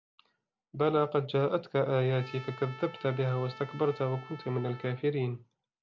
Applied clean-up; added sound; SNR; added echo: none; Trumpet; 18 dB; none.